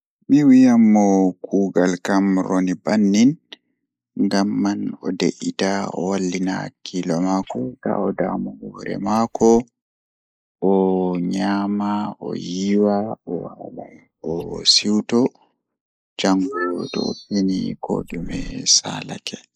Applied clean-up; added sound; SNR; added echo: neural mask model Resemble Enhance denoiser.